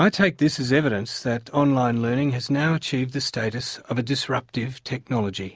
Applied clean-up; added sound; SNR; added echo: none; none; none; none.